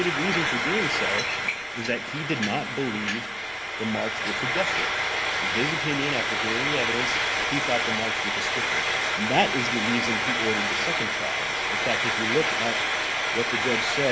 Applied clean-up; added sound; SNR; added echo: none; Frying (food); -4 dB; none.